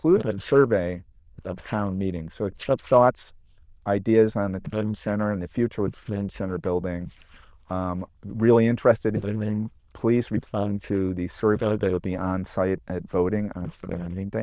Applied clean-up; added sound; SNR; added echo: neural diffusion model UNIVERSE++.